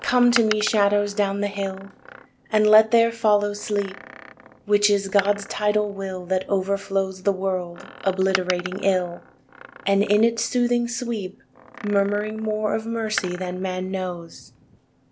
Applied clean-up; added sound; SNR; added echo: none; Door; 15 dB; none.